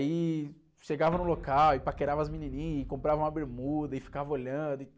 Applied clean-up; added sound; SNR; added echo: none; Boom; 13 dB; none.